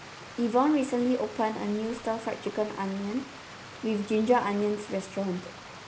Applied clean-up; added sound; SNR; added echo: none; Stream; 16 dB; none.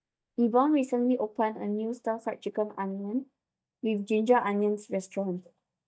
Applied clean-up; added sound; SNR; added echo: neural mask model DeepFilterNet 3.